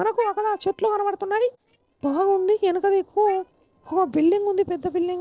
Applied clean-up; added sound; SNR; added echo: neural separator model SepFormer DNS4.